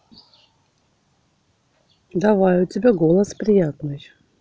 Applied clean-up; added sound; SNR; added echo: none; none; none; none.